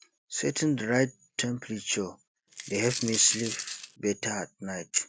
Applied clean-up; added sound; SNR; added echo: none; Coin (dropping); 6 dB; none.